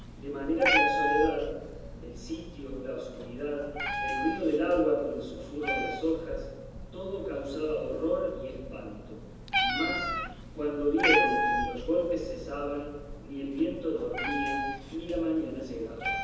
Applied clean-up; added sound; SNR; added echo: none; Meow; 1 dB; reverberation time 1.1 s.